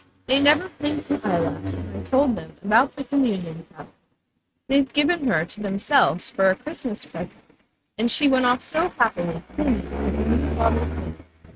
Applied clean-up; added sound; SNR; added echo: neural mask model RNNoise.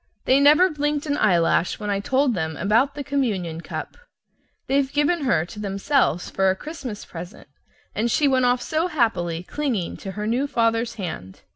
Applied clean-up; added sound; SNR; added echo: none; none; none; none.